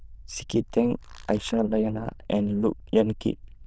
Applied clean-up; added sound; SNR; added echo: neural diffusion model UNIVERSE++.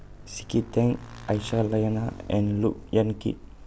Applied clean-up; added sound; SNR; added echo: none; Motorcycle / Engine; 18 dB; none.